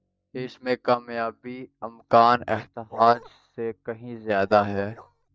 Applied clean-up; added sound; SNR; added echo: neural mask model DeepFilterNet 3.